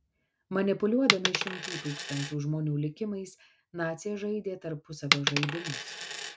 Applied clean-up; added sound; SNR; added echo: none; Coin (dropping); 2 dB; none.